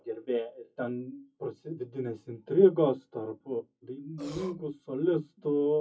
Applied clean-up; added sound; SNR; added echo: classical method WPE with log-MMSE.